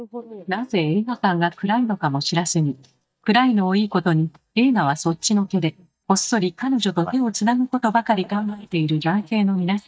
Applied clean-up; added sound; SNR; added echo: neural mask model DeepFilterNet 3.